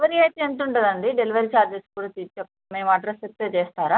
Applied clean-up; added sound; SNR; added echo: none; none; none; none.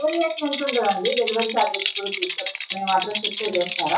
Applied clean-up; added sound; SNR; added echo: classical method WPE with log-MMSE.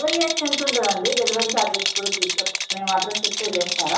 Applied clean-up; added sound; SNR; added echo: none; Rattle; 0 dB; reverberation time 0.6 s.